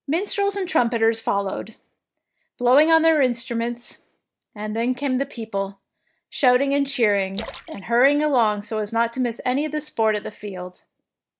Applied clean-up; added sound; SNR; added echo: neural separator model SepFormer DNS4.